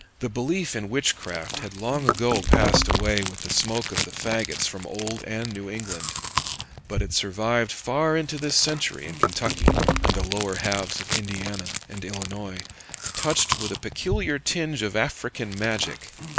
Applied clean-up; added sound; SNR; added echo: none; Chewing, mastication; 1 dB; none.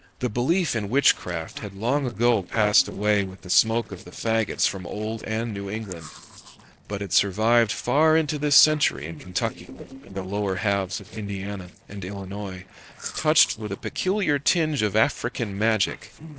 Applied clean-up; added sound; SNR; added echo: neural separator model SepFormer DNS4.